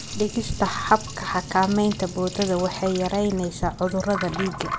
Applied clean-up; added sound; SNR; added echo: none; Liquid; 12 dB; none.